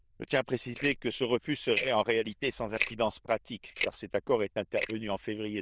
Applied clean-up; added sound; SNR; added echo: neural diffusion model UNIVERSE++.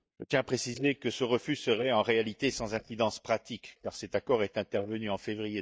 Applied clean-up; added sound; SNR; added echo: neural mask model DeepFilterNet 3.